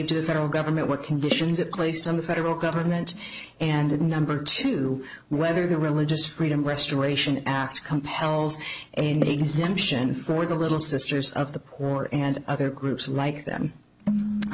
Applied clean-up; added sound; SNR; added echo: none; Water / Splash, splatter; 13 dB; none.